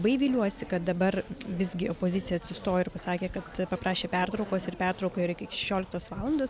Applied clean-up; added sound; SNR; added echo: none; none; none; none.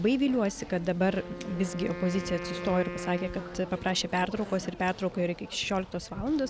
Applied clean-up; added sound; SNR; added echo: none; Wind instrument, woodwind instrument; 13 dB; none.